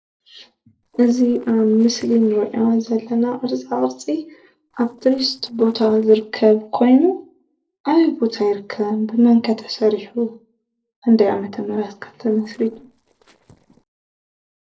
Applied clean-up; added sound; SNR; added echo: neural separator model SepFormer DNS4.